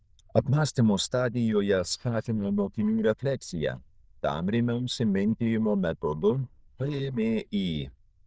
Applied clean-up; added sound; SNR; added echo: neural diffusion model UNIVERSE++.